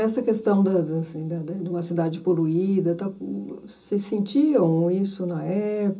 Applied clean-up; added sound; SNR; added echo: none; none; none; reverberation time 0.2 s.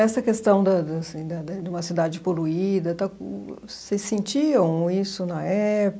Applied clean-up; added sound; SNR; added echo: none; none; none; none.